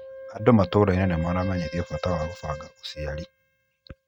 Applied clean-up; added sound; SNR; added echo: neural mask model RNNoise.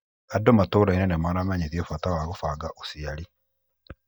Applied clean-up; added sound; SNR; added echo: neural mask model DeepFilterNet 3.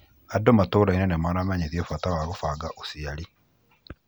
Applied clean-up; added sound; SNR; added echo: none; none; none; none.